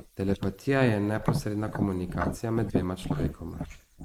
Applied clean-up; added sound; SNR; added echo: neural mask model Resemble Enhance denoiser.